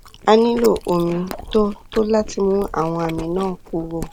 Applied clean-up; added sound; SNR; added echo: none; Chewing, mastication; 14 dB; none.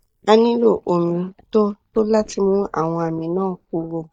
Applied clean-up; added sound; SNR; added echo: neural mask model DeepFilterNet 3.